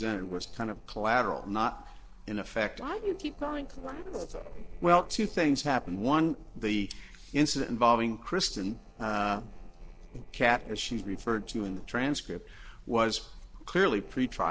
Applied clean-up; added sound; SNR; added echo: neural separator model SepFormer DNS4.